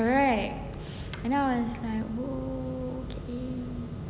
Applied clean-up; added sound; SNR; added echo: none; none; none; none.